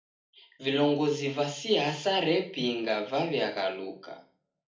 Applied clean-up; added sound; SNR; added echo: none; none; none; reverberation time 0.4 s.